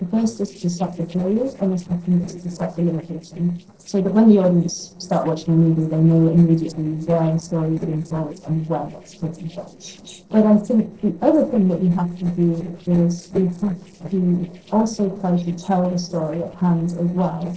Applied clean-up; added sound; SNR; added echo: neural separator model SepFormer DNS4.